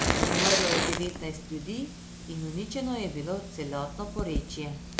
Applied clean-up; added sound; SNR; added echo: none; Fire; -2 dB; none.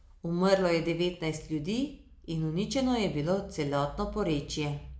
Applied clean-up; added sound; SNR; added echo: none; none; none; none.